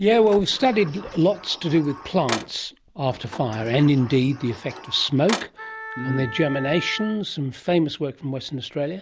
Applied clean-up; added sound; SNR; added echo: none; Sliding door + Wind instrument, woodwind instrument; 13 dB; none.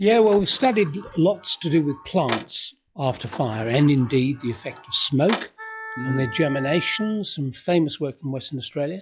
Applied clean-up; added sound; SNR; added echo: classical method log-MMSE.